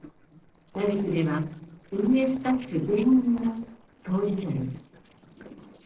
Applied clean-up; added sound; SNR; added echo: neural separator model SepFormer DNS4.